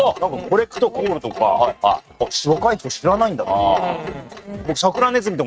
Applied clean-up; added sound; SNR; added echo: neural mask model RNNoise.